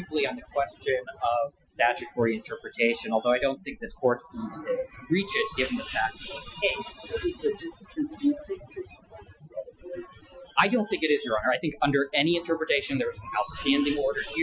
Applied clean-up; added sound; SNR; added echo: classical method Wiener filter.